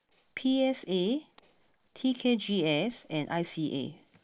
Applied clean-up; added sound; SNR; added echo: neural separator model SepFormer DNS4.